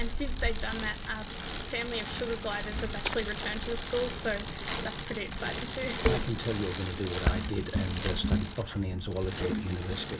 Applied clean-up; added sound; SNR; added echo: none; Bicycle; -2 dB; reverberation time 0.2 s.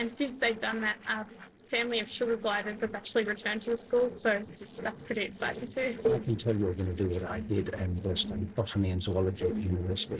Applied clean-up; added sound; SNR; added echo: neural separator model SepFormer DNS4.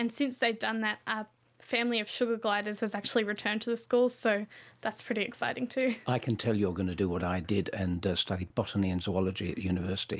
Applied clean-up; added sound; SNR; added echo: none; none; none; none.